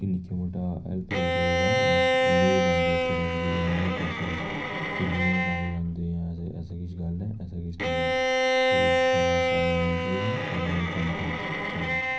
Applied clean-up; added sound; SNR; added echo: none; Bowed string instrument; -3 dB; reverberation time 0.4 s.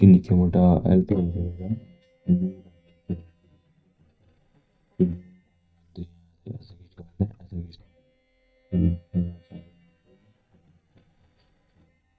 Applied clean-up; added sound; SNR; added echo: neural mask model DeepFilterNet 3.